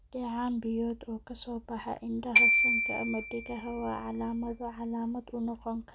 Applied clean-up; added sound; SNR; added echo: none; Glockenspiel; -4 dB; none.